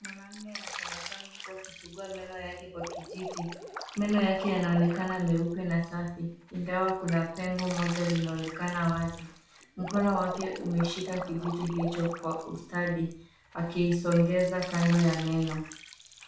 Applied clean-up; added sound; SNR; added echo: none; Drip; 13 dB; reverberation time 0.5 s.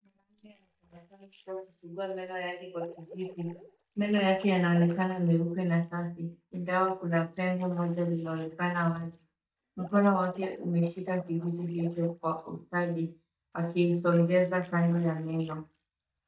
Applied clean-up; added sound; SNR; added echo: neural mask model DeepFilterNet 3.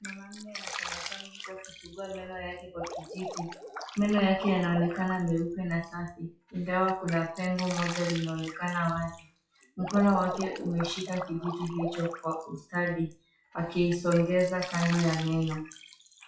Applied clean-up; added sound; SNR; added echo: classical method WPE with log-MMSE.